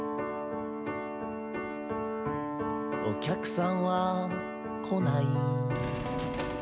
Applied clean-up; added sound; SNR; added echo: none; none; none; none.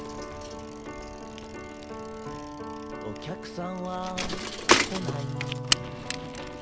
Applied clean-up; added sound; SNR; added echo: none; Bicycle; -4 dB; none.